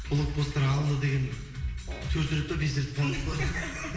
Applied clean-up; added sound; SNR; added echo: none; Fart; 18 dB; reverberation time 1.0 s.